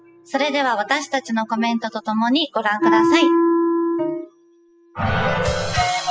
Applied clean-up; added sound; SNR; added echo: classical method spectral subtraction.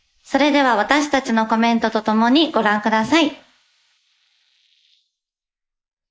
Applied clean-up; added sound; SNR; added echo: neural mask model Resemble Enhance denoiser.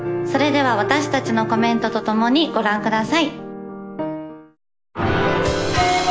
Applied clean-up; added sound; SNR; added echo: none; none; none; none.